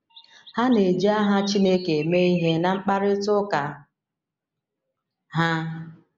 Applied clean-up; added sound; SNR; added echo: none; Chirp, tweet; 18 dB; none.